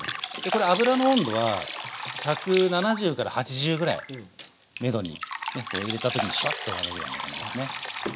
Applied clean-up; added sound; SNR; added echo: none; Drip; 7 dB; none.